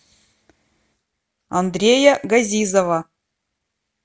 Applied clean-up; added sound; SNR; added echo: none; none; none; none.